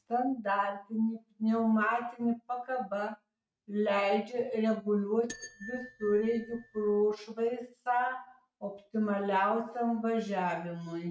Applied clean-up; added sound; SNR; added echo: neural mask model RNNoise.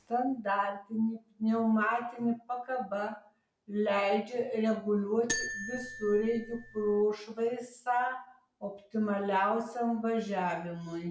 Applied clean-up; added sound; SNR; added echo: none; Marimba, xylophone; 8 dB; none.